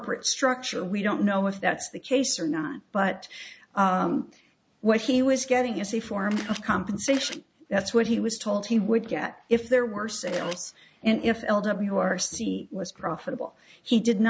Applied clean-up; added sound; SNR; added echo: none; Camera; 12 dB; none.